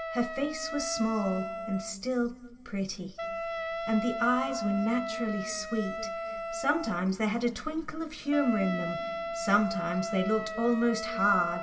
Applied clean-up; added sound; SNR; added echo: none; Wind instrument, woodwind instrument; 6 dB; reverberation time 2.0 s.